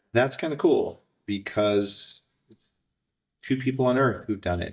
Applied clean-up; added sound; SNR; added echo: neural mask model DeepFilterNet 3.